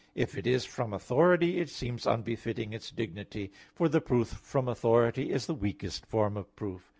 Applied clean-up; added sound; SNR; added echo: none; none; none; none.